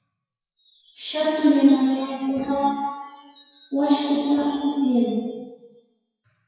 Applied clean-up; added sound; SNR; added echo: classical method WPE with log-MMSE.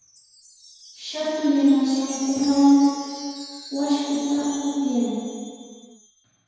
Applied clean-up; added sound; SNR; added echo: none; Wind chime; 17 dB; reverberation time 1.9 s.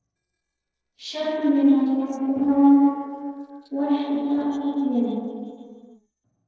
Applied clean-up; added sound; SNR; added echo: neural separator model SepFormer DNS4.